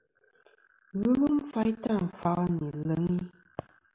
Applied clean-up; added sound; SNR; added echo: none; none; none; none.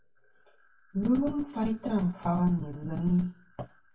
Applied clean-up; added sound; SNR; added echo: none; none; none; reverberation time 0.1 s.